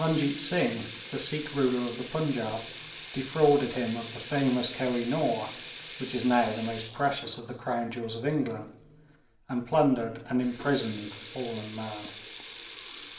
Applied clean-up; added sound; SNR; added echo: none; Sink (filling or washing) / Water tap, faucet; 10 dB; reverberation time 0.8 s.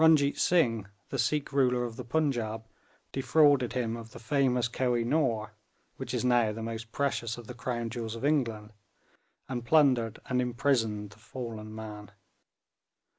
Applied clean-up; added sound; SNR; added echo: none; none; none; none.